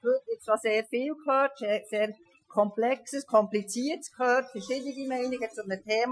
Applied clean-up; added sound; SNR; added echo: classical method Wiener filter.